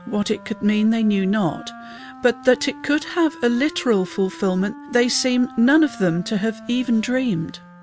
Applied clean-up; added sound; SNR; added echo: none; Wind instrument, woodwind instrument; 18 dB; none.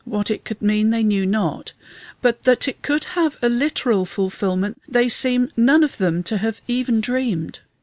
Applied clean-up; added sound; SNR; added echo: none; none; none; none.